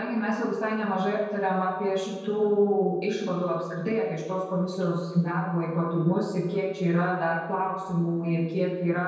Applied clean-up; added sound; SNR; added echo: none; none; none; reverberation time 1.1 s.